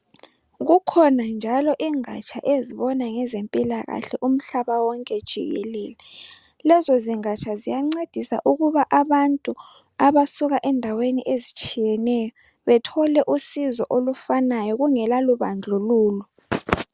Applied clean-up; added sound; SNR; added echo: none; none; none; none.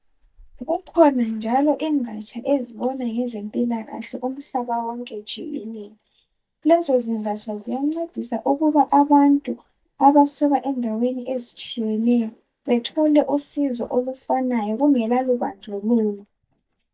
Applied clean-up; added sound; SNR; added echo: neural mask model DeepFilterNet 3.